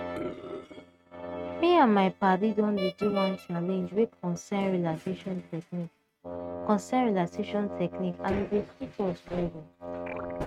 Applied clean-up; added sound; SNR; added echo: neural mask model RNNoise.